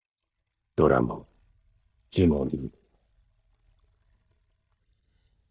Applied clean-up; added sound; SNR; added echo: neural mask model DeepFilterNet 3.